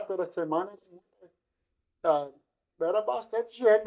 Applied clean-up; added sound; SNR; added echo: neural mask model DeepFilterNet 3.